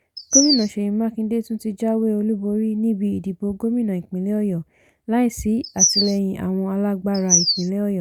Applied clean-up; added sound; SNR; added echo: none; Bird vocalization, bird call, bird song; -2 dB; none.